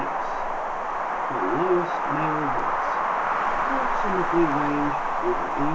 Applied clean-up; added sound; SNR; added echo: none; Wind; -4 dB; reverberation time 0.2 s.